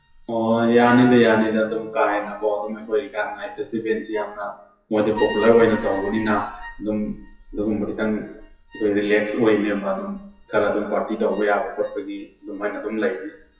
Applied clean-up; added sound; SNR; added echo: classical method WPE with log-MMSE.